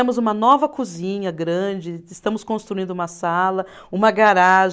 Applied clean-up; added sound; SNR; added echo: none; none; none; none.